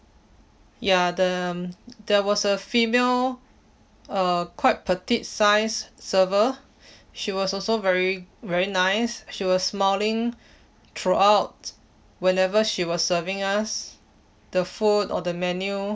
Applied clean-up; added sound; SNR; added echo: none; none; none; none.